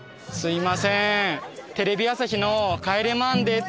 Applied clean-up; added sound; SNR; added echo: none; none; none; none.